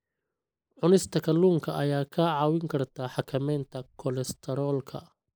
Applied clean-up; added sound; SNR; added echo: neural mask model Resemble Enhance denoiser.